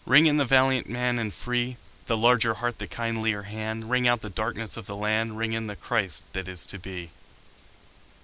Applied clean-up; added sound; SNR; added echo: none; none; none; none.